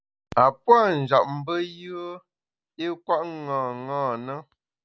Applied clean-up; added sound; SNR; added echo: none; none; none; none.